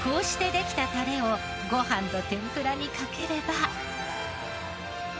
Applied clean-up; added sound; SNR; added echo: none; none; none; none.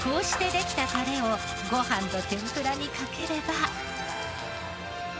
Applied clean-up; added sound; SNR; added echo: none; Domestic sounds, home sounds; 11 dB; none.